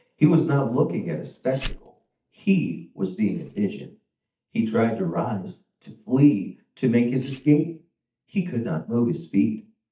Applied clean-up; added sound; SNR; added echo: neural mask model DeepFilterNet 3.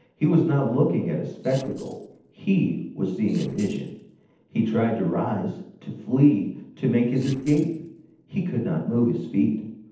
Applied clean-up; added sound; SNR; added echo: neural separator model SepFormer DNS4.